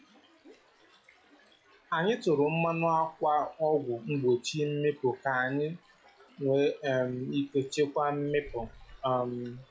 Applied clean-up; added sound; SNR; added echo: classical method log-MMSE.